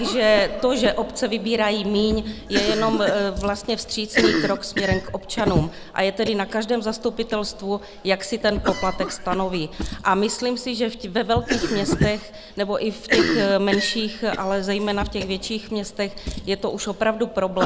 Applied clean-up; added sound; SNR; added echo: none; Cough + Drawer open or close; 5 dB; none.